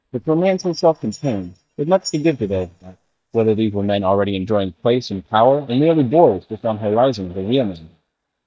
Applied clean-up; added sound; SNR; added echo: neural mask model DeepFilterNet 3.